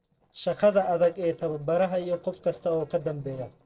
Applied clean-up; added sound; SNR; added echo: neural separator model SepFormer DNS4.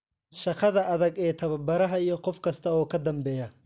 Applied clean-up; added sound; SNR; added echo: none; none; none; none.